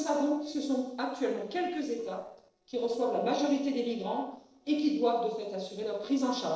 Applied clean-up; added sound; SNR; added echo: neural separator model SepFormer DNS4.